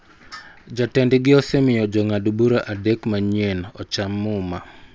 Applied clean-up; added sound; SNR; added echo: none; none; none; none.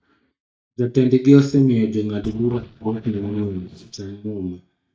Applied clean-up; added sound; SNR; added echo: neural mask model DeepFilterNet 3.